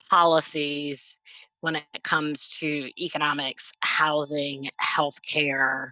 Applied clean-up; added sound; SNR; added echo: neural mask model DeepFilterNet 3.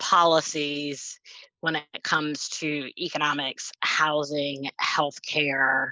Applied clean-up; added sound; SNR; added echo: neural mask model Resemble Enhance denoiser.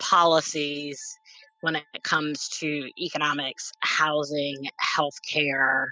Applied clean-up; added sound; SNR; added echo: classical method spectral subtraction.